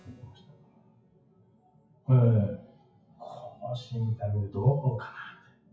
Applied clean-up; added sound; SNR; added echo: classical method WPE with log-MMSE.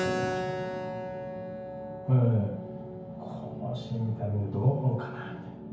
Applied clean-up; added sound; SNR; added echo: none; Keyboard (musical); 7 dB; reverberation time 0.9 s.